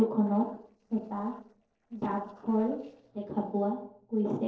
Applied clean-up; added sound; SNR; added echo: neural separator model SepFormer DNS4.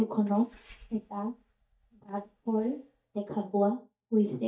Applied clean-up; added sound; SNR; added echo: neural mask model DeepFilterNet 3.